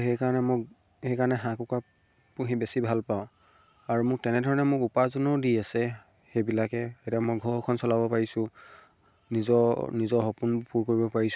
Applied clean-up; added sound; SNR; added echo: none; none; none; none.